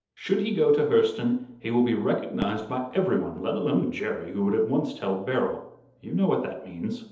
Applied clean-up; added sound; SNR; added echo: neural separator model SepFormer DNS4.